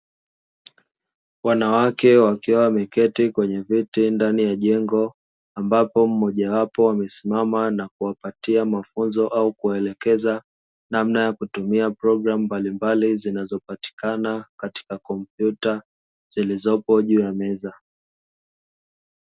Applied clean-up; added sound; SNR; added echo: none; none; none; none.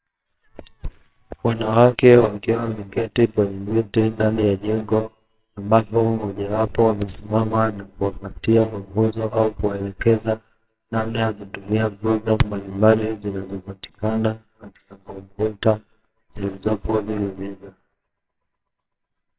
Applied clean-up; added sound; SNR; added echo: neural separator model SepFormer WHAMR!.